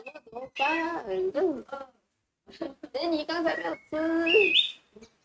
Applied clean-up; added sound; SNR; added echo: neural mask model RNNoise.